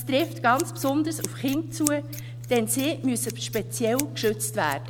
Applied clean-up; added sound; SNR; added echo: none; Scissors; 9 dB; none.